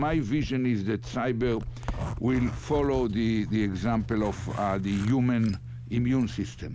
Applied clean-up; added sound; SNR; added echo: none; Zipper (clothing); 10 dB; none.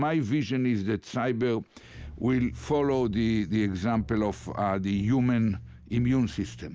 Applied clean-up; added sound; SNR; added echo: none; none; none; none.